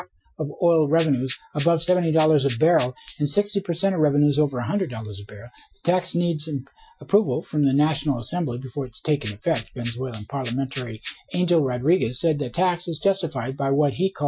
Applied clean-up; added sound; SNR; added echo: classical method Wiener filter.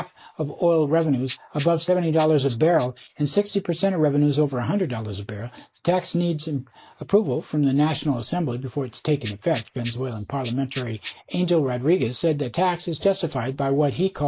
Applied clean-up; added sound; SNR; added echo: neural mask model Resemble Enhance denoiser.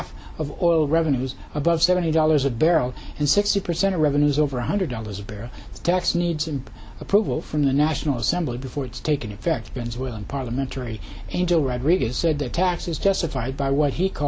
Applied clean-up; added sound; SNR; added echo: none; none; none; none.